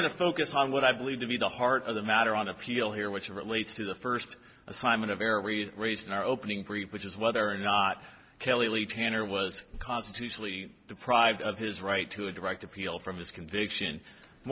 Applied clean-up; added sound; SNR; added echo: none; none; none; none.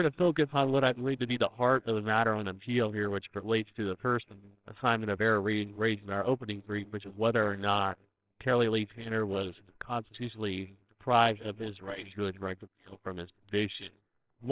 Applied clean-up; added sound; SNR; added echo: neural separator model SepFormer WHAMR!.